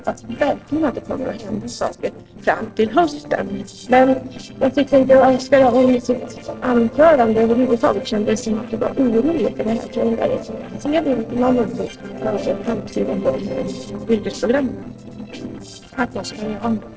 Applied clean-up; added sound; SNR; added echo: neural separator model SepFormer DNS4.